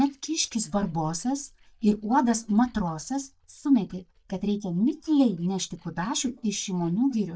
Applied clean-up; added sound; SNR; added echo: neural mask model DeepFilterNet 3.